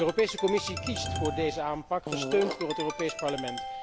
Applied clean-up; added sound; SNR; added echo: none; Ringtone + Fart / Drawer open or close; 5 dB; none.